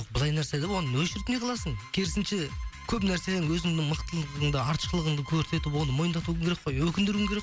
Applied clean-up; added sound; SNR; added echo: none; Bowed string instrument; 19 dB; none.